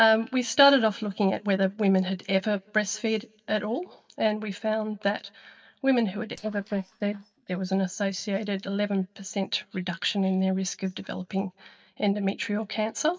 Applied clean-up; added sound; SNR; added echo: neural mask model DeepFilterNet 3.